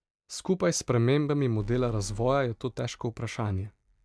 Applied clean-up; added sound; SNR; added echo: neural mask model DeepFilterNet 3.